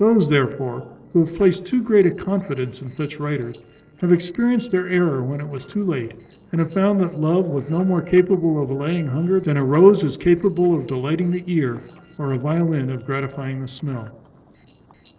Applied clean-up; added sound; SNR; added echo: neural separator model SepFormer DNS4.